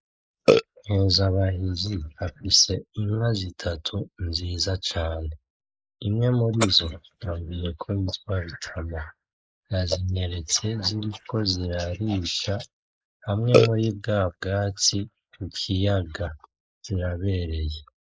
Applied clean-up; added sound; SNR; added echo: neural mask model Resemble Enhance denoiser.